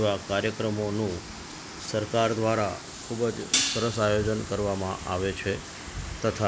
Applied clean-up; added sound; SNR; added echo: none; Hi-hat; 4 dB; none.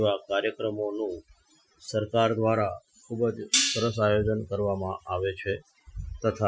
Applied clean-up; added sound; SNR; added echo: classical method Wiener filter.